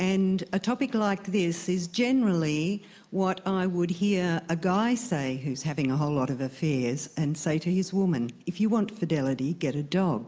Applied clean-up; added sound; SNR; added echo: none; none; none; none.